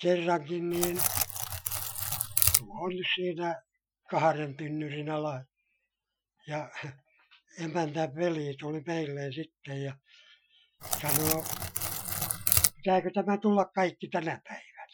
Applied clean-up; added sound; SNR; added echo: classical method Wiener filter.